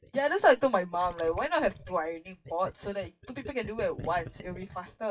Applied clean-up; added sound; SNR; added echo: classical method WPE with log-MMSE.